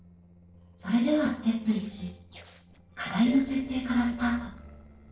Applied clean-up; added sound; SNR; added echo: neural separator model SepFormer DNS4.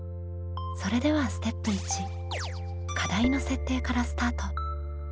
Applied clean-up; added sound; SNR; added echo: none; none; none; none.